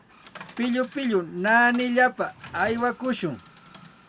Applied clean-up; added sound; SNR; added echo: none; Drawer open or close + Coin (dropping) / Chatter; 19 dB; none.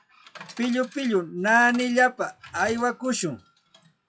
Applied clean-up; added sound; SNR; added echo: classical method log-MMSE.